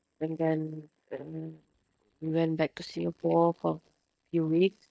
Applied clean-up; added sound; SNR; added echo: neural mask model DeepFilterNet 3.